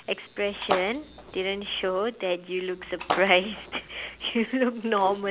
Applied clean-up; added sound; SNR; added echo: none; Splash, splatter; 9 dB; none.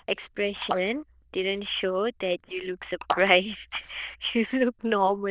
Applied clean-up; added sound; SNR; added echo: neural diffusion model UNIVERSE++.